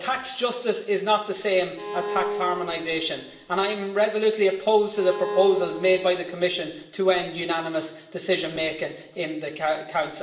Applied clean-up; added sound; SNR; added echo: none; Bowed string instrument; 9 dB; reverberation time 0.8 s.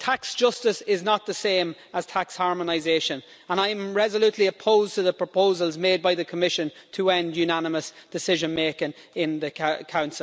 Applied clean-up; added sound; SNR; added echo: none; none; none; none.